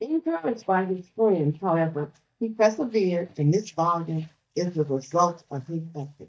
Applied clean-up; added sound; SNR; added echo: neural mask model DeepFilterNet 3.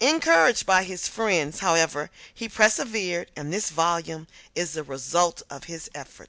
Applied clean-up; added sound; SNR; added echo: none; none; none; none.